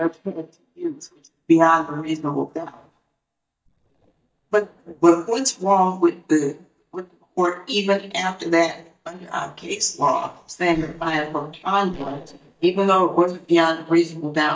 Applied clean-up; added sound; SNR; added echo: neural mask model DeepFilterNet 3.